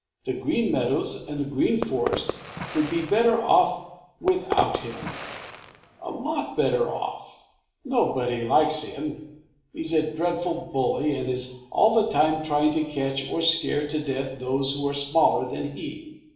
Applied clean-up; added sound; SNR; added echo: none; Fireworks; 9 dB; reverberation time 0.8 s.